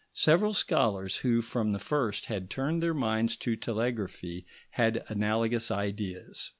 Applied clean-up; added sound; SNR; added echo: none; none; none; none.